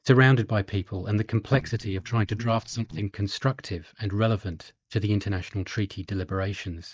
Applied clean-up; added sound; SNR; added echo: neural mask model DeepFilterNet 3.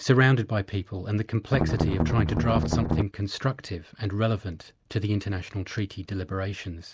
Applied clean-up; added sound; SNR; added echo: none; Strum; -2 dB; none.